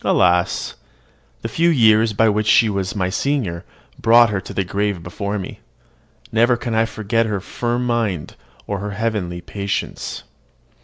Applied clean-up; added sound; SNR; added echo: none; none; none; none.